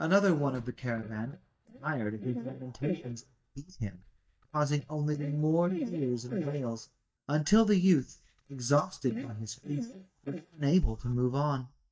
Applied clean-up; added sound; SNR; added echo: neural mask model DeepFilterNet 3.